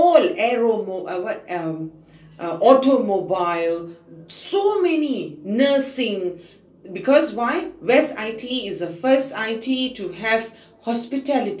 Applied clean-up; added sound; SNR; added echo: none; none; none; reverberation time 0.3 s.